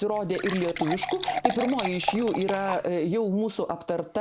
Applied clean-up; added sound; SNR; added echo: none; Fill (with liquid) / Water; 4 dB; none.